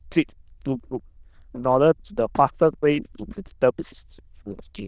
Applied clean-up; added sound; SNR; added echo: neural diffusion model UNIVERSE++.